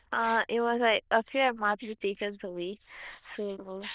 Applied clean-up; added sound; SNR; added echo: neural diffusion model UNIVERSE++.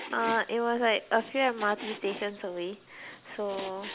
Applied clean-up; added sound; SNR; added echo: none; Frying (food); 14 dB; none.